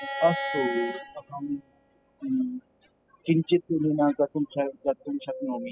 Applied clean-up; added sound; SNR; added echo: classical method spectral subtraction.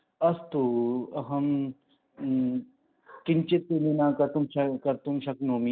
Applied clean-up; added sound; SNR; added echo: none; none; none; none.